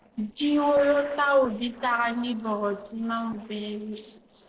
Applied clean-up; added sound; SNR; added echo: neural separator model SepFormer DNS4.